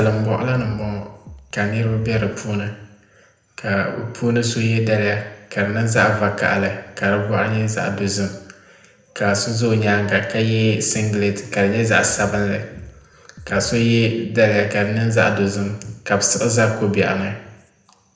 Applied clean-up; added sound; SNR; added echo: none; Drum kit; 19 dB; reverberation time 0.8 s.